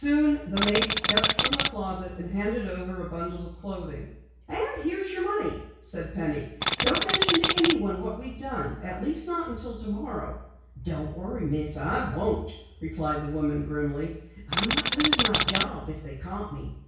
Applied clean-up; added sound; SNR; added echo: none; Tools; -4 dB; reverberation time 0.6 s.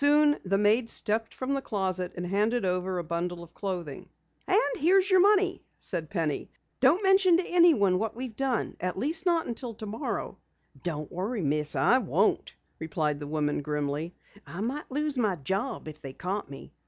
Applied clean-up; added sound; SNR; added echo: none; none; none; none.